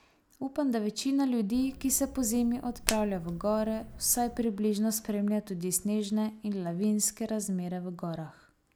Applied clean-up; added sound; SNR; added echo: none; Hands; 10 dB; none.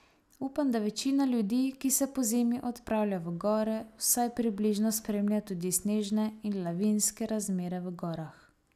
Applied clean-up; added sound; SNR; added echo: none; none; none; none.